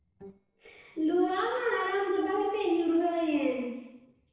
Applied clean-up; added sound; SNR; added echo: neural separator model SepFormer DNS4.